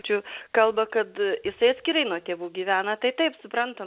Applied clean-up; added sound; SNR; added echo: none; none; none; none.